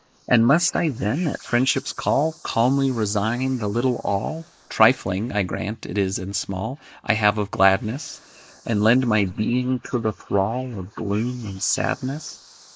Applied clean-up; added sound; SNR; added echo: neural mask model Resemble Enhance denoiser.